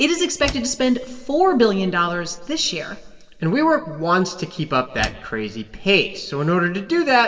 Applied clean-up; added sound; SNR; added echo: none; Slam; 15 dB; reverberation time 1.4 s.